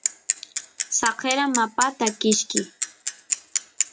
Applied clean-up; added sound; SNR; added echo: none; Bicycle; 3 dB; none.